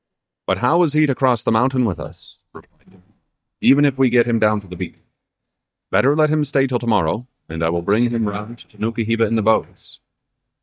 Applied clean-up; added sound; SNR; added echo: neural mask model DeepFilterNet 3.